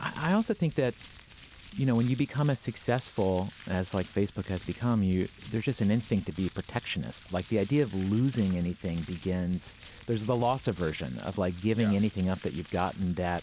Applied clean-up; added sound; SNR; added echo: none; Crumpling, crinkling; 19 dB; none.